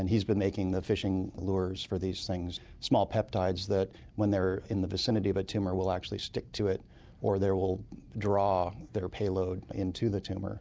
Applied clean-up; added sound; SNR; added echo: none; none; none; none.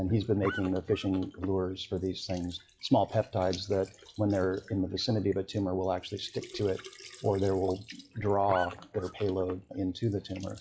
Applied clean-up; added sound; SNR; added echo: classical method WPE with log-MMSE.